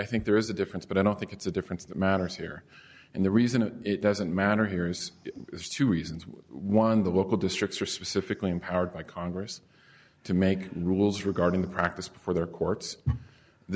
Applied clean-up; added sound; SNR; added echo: none; none; none; none.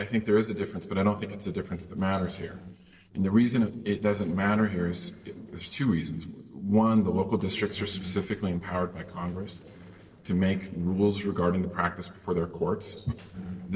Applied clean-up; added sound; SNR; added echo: neural separator model SepFormer DNS4.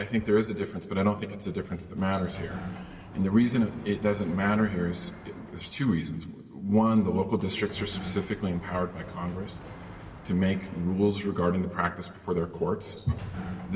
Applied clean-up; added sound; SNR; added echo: none; Sliding door; 15 dB; reverberation time 2.8 s.